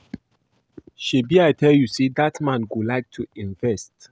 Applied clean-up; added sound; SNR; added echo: none; none; none; none.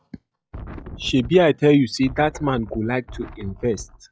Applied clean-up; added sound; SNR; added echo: classical method log-MMSE.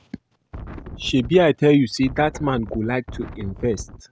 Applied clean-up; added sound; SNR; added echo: none; Wind; 14 dB; none.